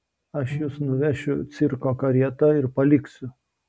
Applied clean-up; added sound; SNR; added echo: none; Bowed string instrument; 16 dB; none.